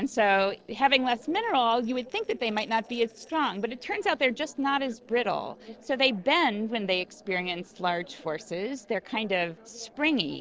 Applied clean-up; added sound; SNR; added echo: neural separator model SepFormer DNS4.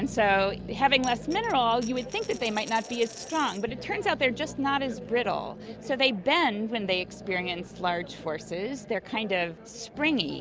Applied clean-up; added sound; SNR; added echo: none; Growling + Coin (dropping); 16 dB; none.